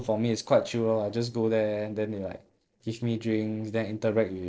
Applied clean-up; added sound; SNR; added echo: neural separator model SepFormer DNS4.